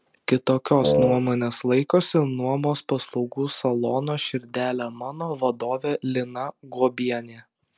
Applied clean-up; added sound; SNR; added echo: none; Wind instrument, woodwind instrument; -2 dB; none.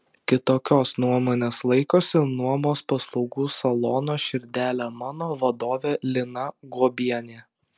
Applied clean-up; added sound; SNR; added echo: none; none; none; none.